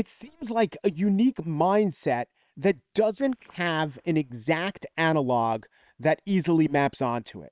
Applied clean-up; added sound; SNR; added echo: neural separator model SepFormer WHAM!.